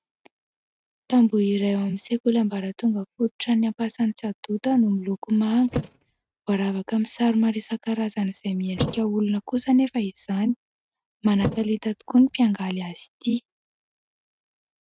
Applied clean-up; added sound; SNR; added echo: neural mask model RNNoise.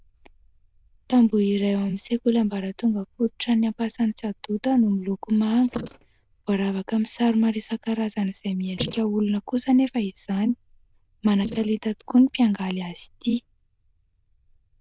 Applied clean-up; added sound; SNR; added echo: neural diffusion model UNIVERSE++.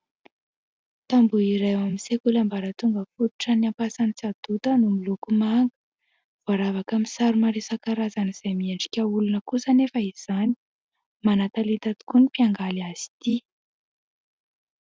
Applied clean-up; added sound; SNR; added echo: none; none; none; none.